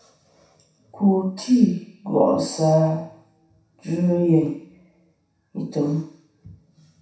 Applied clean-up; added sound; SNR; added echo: none; none; none; reverberation time 0.7 s.